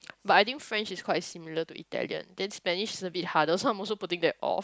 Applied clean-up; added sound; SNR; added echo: none; none; none; none.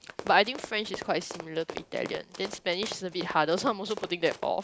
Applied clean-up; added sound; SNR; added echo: none; Run; 13 dB; none.